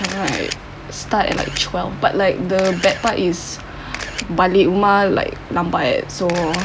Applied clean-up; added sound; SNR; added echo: none; Camera; 13 dB; none.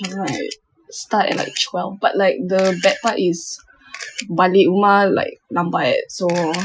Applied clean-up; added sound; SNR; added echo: classical method Wiener filter.